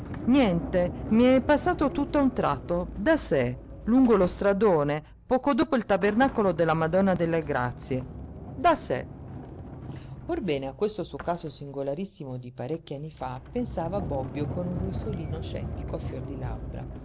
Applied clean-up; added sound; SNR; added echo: none; Sliding door; 11 dB; none.